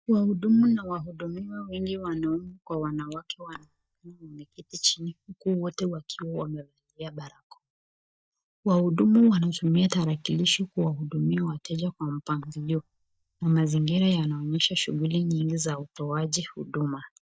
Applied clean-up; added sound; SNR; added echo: neural mask model DeepFilterNet 3.